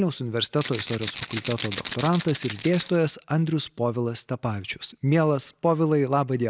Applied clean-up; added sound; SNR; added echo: none; Rattle (instrument); 11 dB; none.